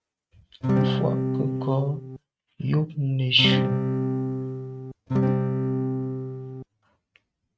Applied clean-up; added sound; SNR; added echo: neural mask model RNNoise.